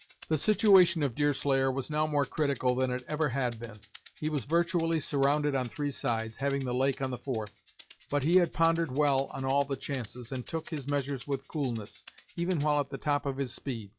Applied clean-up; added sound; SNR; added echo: classical method log-MMSE.